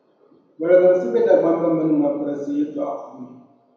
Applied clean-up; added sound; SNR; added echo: none; none; none; reverberation time 1.0 s.